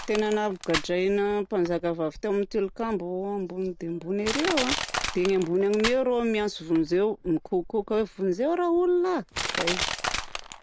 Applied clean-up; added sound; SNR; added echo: none; Crushing; 9 dB; none.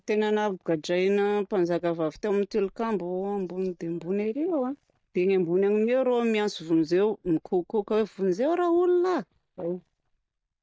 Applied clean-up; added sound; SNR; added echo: neural mask model DeepFilterNet 3.